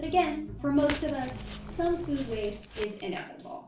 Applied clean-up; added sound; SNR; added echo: none; Crackle; 12 dB; reverberation time 0.3 s.